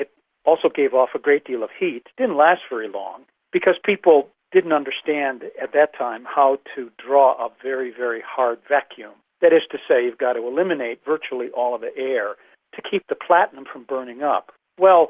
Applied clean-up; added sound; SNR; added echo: none; none; none; none.